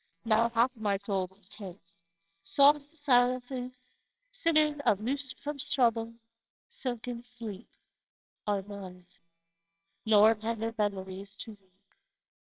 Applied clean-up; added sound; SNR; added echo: neural separator model SepFormer WHAMR!.